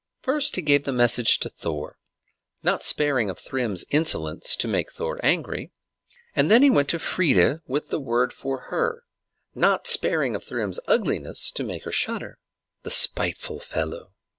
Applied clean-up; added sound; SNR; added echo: none; none; none; none.